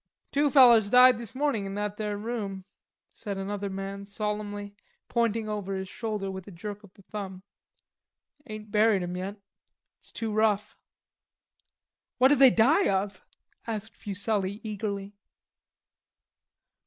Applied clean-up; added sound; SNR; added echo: none; none; none; none.